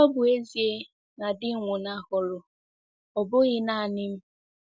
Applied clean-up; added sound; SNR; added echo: none; none; none; none.